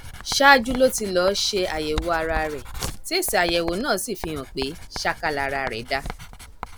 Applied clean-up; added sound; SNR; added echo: none; Writing; 11 dB; none.